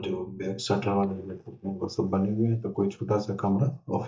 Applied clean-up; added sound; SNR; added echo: neural mask model DeepFilterNet 3.